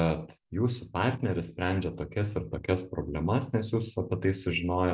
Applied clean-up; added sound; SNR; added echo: none; none; none; none.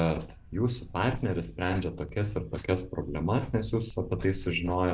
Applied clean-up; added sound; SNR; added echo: neural mask model Resemble Enhance denoiser.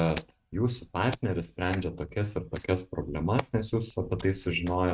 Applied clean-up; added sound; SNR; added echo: neural mask model RNNoise.